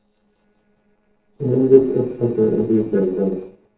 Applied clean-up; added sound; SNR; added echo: neural separator model SepFormer DNS4.